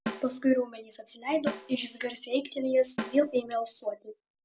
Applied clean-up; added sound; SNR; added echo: none; Snare drum; 12 dB; none.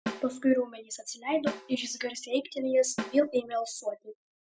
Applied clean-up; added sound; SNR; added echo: classical method spectral subtraction.